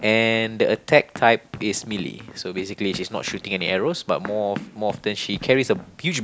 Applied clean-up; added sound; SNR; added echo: none; Run; 17 dB; none.